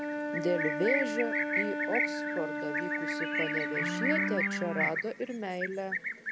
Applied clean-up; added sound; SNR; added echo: none; Livestock, farm animals, working animals + Wind instrument, woodwind instrument; -3 dB; none.